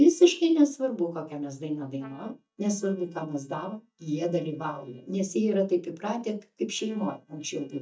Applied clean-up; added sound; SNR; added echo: neural mask model DeepFilterNet 3.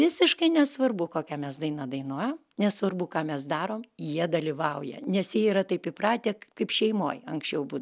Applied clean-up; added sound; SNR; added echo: none; none; none; none.